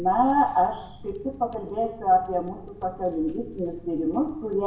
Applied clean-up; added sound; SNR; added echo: none; Typing; 18 dB; reverberation time 0.7 s.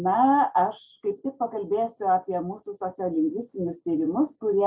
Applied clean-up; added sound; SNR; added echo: none; none; none; none.